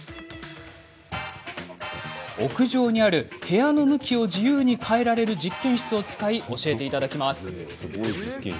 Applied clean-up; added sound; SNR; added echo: none; none; none; none.